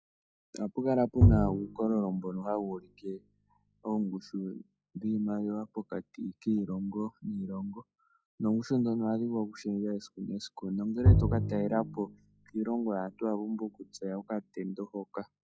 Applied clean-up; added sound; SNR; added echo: classical method log-MMSE.